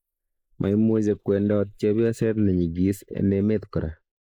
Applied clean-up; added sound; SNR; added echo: neural mask model Resemble Enhance denoiser.